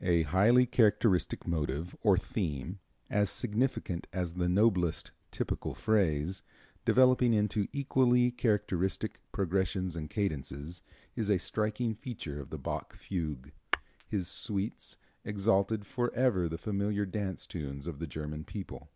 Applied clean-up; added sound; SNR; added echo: none; Tap / Glass; 7 dB; none.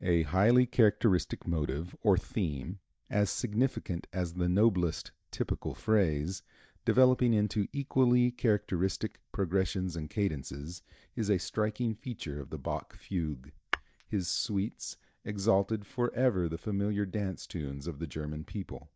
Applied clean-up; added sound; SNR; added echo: neural mask model DeepFilterNet 3.